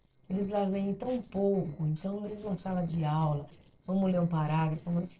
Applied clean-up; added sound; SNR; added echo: neural separator model SepFormer DNS4.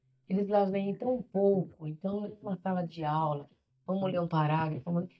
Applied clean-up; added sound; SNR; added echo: neural mask model DeepFilterNet 3.